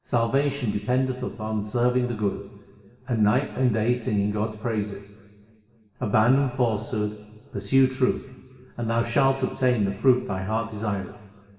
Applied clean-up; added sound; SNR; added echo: none; none; none; reverberation time 2.1 s.